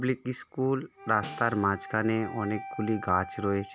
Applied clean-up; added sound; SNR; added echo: none; Wind instrument, woodwind instrument + Snare drum; 14 dB; none.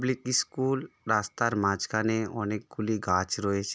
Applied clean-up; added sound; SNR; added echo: none; none; none; none.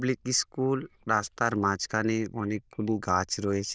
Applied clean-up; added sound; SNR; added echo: neural diffusion model UNIVERSE++.